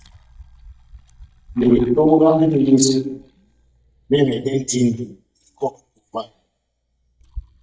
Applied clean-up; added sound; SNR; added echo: neural mask model DeepFilterNet 3.